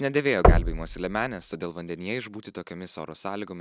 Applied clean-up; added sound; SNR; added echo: none; Knock; -4 dB; none.